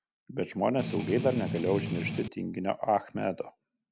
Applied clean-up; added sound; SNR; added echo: none; Strum; 3 dB; none.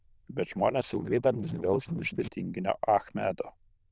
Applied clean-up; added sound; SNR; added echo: neural diffusion model UNIVERSE++.